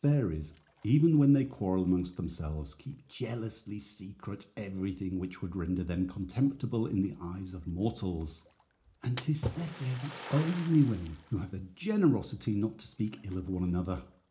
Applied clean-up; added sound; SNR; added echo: none; Splash, splatter; 18 dB; reverberation time 0.4 s.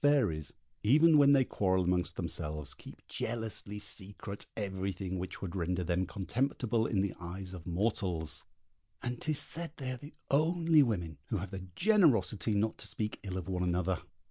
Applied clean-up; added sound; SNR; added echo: none; none; none; none.